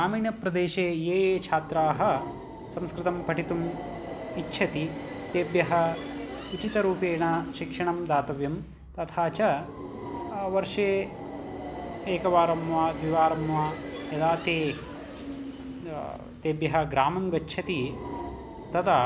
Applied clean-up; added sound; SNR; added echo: none; Subway, metro, underground; 10 dB; none.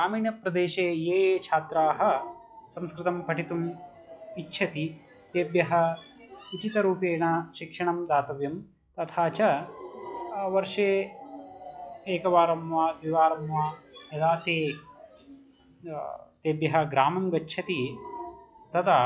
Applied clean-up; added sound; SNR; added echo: classical method log-MMSE.